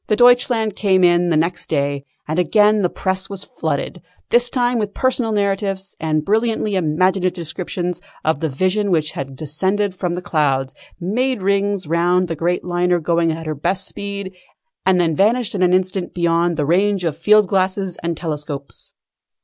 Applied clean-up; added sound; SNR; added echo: none; none; none; none.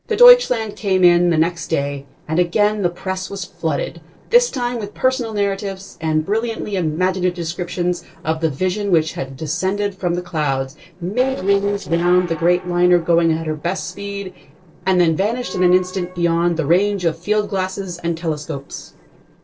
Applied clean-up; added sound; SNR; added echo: neural separator model SepFormer DNS4.